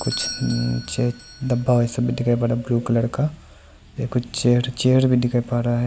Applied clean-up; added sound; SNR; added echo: none; Bell / Doorbell; 18 dB; none.